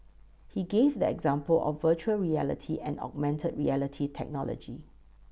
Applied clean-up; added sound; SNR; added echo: none; none; none; none.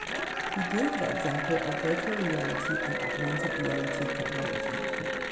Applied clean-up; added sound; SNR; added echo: none; Applause / Cheering; -2 dB; reverberation time 0.9 s.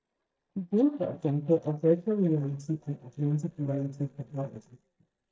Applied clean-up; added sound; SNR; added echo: neural mask model DeepFilterNet 3.